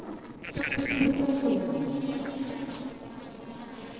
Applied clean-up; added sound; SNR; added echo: neural separator model SepFormer DNS4.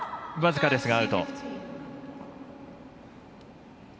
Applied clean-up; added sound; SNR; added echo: none; none; none; none.